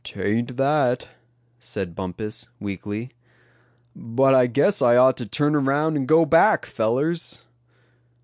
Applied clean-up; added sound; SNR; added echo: none; none; none; none.